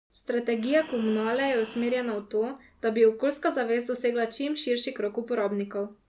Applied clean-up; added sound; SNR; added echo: none; Breathing; 18 dB; none.